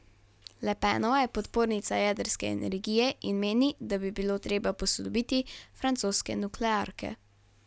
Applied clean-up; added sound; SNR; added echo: none; none; none; none.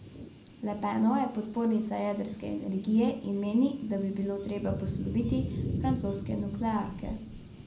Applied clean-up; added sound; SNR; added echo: none; Thunder / Cricket; 7 dB; reverberation time 0.5 s.